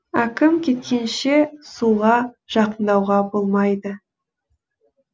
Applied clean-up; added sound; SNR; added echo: none; none; none; none.